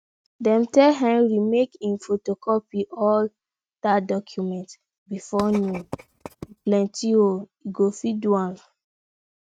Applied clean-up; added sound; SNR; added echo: neural mask model RNNoise.